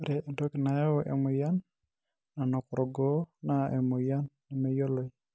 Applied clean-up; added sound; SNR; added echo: none; none; none; none.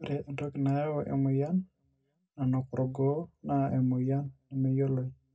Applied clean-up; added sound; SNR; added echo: none; none; none; reverberation time 0.2 s.